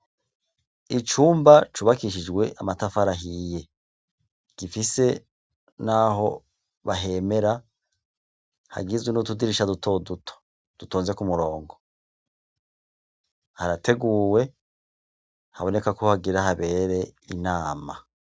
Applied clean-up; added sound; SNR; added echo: none; none; none; none.